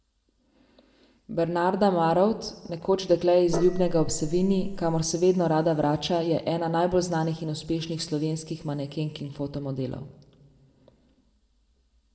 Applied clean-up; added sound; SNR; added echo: none; Gong; 4 dB; reverberation time 1.0 s.